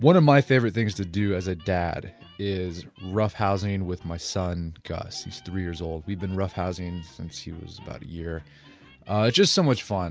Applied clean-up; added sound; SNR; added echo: none; none; none; none.